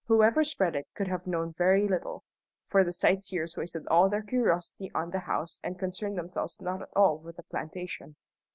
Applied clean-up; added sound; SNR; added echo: none; none; none; none.